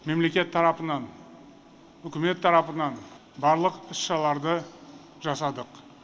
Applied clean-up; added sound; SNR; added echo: none; none; none; none.